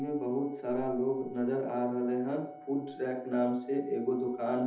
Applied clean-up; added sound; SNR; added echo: none; Organ; 18 dB; reverberation time 0.8 s.